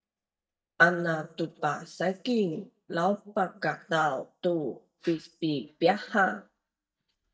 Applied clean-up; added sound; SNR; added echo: neural mask model DeepFilterNet 3.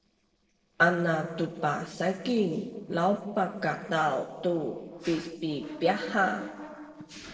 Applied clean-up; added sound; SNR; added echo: neural separator model SepFormer DNS4.